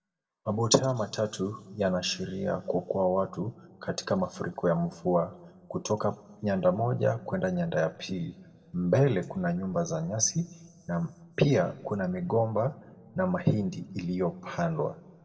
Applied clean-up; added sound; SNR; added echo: none; none; none; reverberation time 1.6 s.